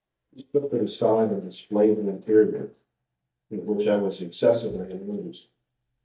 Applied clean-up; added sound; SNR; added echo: neural mask model DeepFilterNet 3.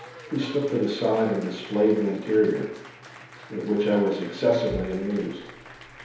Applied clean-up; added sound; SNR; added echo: none; Applause; 19 dB; reverberation time 2.2 s.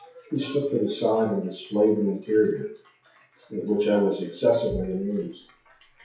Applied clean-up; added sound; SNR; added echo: classical method WPE with log-MMSE.